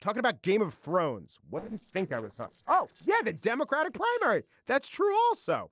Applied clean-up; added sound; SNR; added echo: neural separator model SepFormer DNS4.